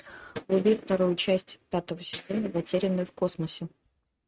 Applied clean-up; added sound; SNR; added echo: neural mask model RNNoise.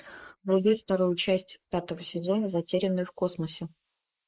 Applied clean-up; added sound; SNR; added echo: neural mask model Resemble Enhance denoiser.